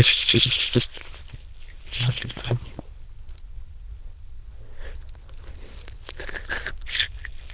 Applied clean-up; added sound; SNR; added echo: neural diffusion model UNIVERSE++.